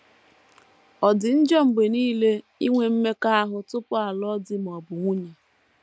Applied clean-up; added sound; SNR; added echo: none; none; none; none.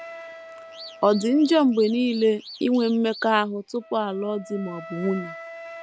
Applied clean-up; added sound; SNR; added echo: none; Alarm / Car + Wind instrument, woodwind instrument; 17 dB; none.